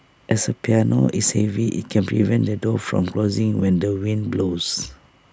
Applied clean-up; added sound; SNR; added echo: none; none; none; none.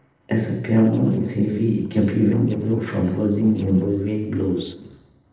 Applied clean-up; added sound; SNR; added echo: neural separator model SepFormer DNS4.